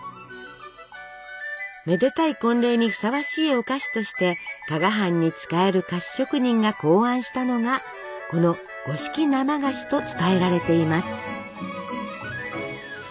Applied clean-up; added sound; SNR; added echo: none; none; none; none.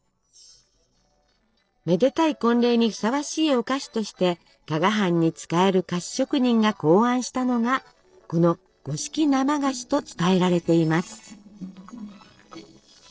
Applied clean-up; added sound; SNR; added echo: neural separator model SepFormer DNS4.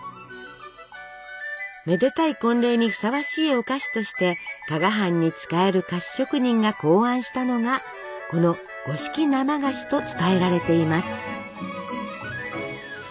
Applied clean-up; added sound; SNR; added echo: none; Squeak; 19 dB; none.